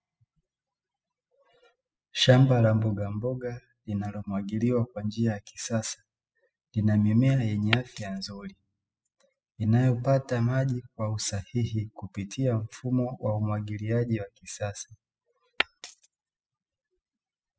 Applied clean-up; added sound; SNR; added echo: classical method spectral subtraction.